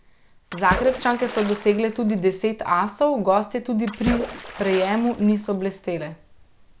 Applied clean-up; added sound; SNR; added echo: none; Splash, splatter; 11 dB; none.